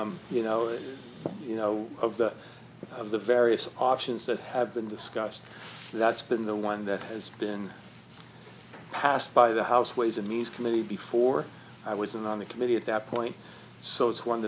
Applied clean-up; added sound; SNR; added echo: none; none; none; none.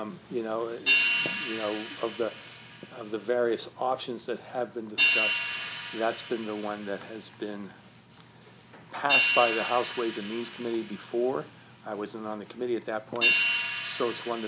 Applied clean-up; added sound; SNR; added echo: none; Hi-hat; -1 dB; none.